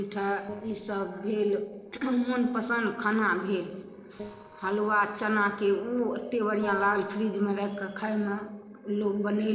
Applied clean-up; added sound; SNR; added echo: neural separator model SepFormer DNS4.